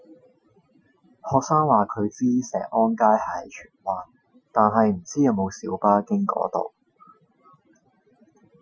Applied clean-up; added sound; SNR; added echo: classical method Wiener filter.